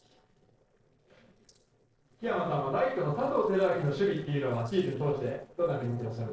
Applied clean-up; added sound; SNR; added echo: neural separator model SepFormer DNS4.